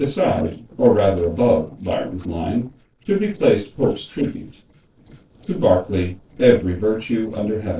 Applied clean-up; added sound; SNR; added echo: neural separator model SepFormer DNS4.